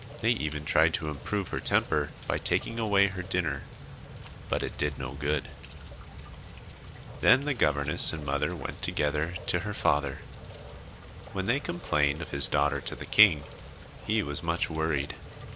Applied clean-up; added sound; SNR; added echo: none; Rain; 12 dB; none.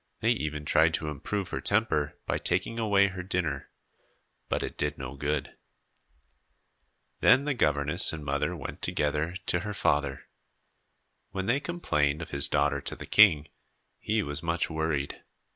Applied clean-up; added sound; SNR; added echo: none; none; none; none.